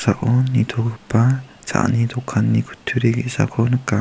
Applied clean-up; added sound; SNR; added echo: none; none; none; none.